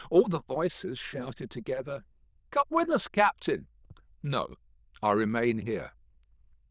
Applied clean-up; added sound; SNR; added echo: neural diffusion model UNIVERSE++.